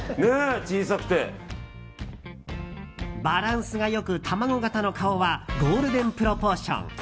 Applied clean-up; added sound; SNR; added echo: none; none; none; none.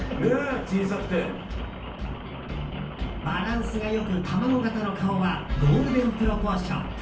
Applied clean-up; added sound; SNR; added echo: none; Rain; 12 dB; reverberation time 0.4 s.